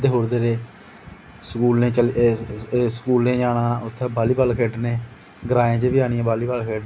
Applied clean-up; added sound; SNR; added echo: none; none; none; none.